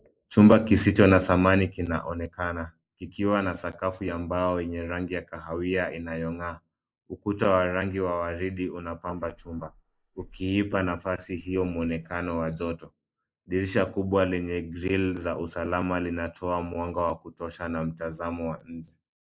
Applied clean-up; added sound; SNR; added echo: neural mask model Resemble Enhance denoiser.